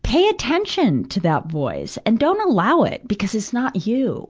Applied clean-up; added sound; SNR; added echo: none; none; none; none.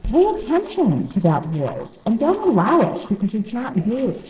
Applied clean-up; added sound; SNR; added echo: neural separator model SepFormer DNS4.